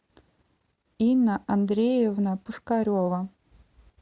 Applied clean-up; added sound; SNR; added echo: none; none; none; none.